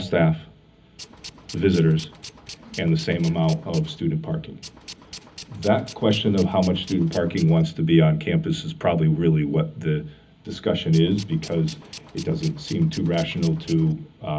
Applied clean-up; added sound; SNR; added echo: none; Tools; 19 dB; reverberation time 0.4 s.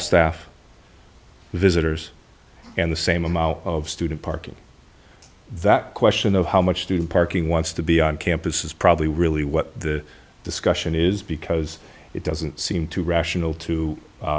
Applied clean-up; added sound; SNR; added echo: none; none; none; none.